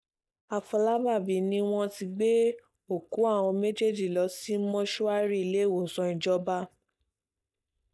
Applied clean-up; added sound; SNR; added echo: neural mask model DeepFilterNet 3.